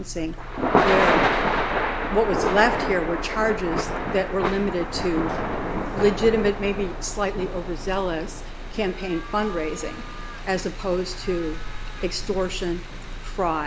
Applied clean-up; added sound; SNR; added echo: none; Thunder / Rain; 2 dB; none.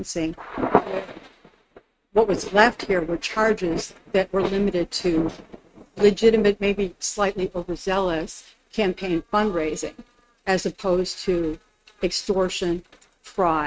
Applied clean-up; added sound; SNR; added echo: neural mask model RNNoise.